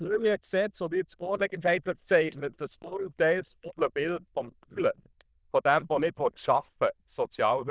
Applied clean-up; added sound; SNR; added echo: neural diffusion model UNIVERSE++.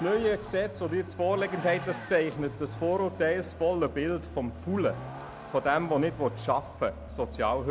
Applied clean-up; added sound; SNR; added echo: none; Vehicle; 12 dB; none.